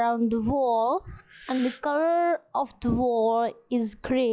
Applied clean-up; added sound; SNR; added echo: classical method log-MMSE.